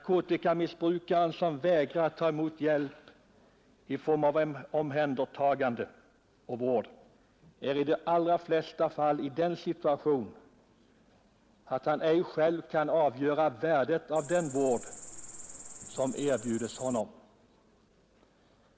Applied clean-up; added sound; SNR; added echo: none; Cricket; 14 dB; none.